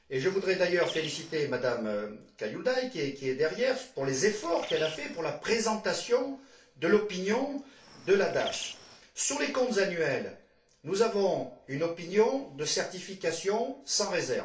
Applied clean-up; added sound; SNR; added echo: none; Bird; 14 dB; reverberation time 0.3 s.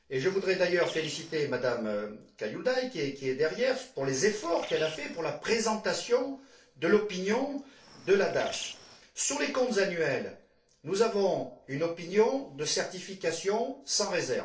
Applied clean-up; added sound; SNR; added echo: neural separator model SepFormer DNS4.